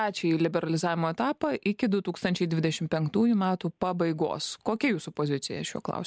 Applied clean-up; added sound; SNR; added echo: none; none; none; none.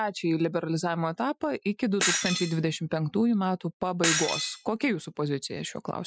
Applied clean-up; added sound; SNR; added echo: classical method Wiener filter.